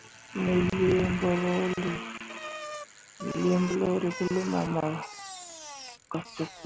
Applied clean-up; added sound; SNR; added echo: none; Bicycle; 14 dB; none.